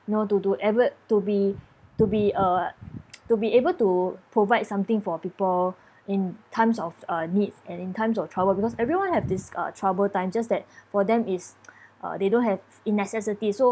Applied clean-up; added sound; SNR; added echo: none; none; none; none.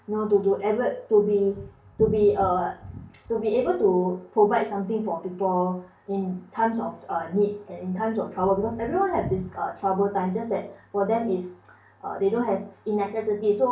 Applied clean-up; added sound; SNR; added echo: none; none; none; reverberation time 0.4 s.